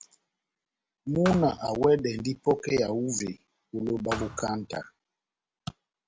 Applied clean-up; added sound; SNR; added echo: none; Thump, thud; 12 dB; none.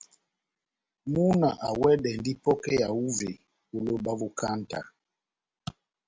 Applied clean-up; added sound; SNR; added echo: none; none; none; none.